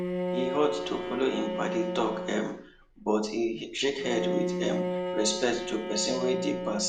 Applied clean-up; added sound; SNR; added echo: none; Bowed string instrument; 3 dB; none.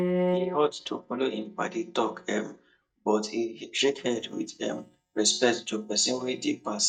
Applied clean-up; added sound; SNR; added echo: neural mask model DeepFilterNet 3.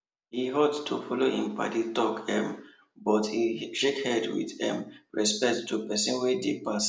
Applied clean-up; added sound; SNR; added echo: none; none; none; none.